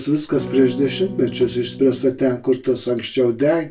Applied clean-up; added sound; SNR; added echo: none; Electric guitar / Strum; 11 dB; reverberation time 0.2 s.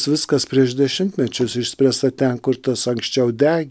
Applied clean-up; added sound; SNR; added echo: none; none; none; none.